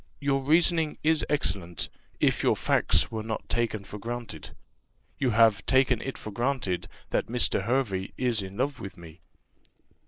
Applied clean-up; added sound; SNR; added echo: neural mask model Resemble Enhance denoiser.